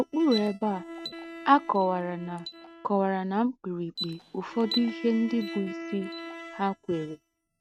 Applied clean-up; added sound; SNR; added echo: neural mask model RNNoise.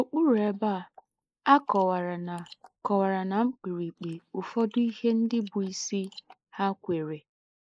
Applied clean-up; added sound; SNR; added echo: neural mask model Resemble Enhance denoiser.